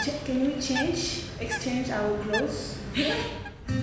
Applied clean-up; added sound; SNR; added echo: none; Bird; 9 dB; reverberation time 1.1 s.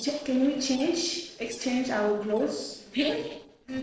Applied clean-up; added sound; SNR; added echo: neural separator model SepFormer DNS4.